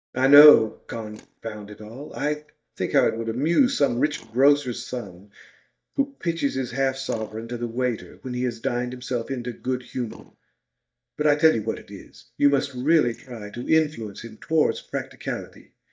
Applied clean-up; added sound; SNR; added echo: neural mask model DeepFilterNet 3.